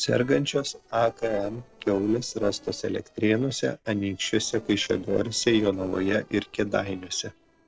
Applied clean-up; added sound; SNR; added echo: neural separator model SepFormer DNS4.